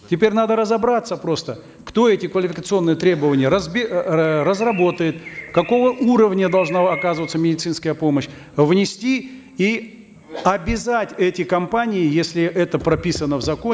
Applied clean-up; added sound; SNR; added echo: none; Bird; 16 dB; none.